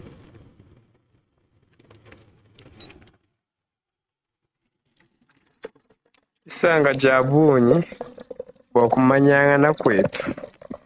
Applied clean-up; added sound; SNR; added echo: neural mask model RNNoise.